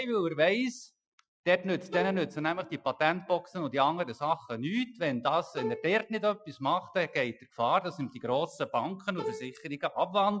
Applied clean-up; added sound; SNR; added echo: classical method Wiener filter.